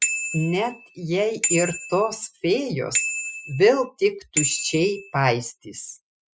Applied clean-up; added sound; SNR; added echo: classical method spectral subtraction.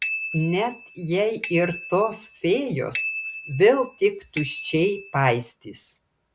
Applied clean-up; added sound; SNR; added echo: none; Bicycle bell; 5 dB; none.